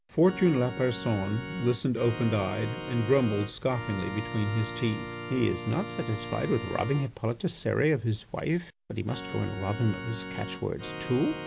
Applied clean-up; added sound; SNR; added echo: none; Organ; 10 dB; none.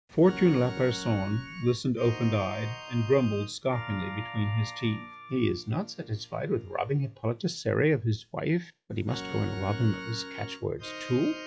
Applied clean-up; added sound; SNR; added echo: classical method log-MMSE.